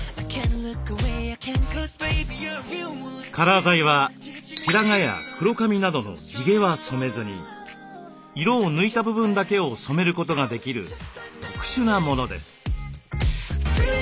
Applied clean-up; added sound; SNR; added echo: none; none; none; none.